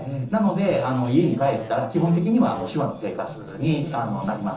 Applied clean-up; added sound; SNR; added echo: neural separator model SepFormer DNS4.